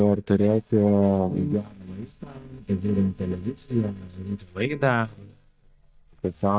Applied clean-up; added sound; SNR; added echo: neural mask model DeepFilterNet 3.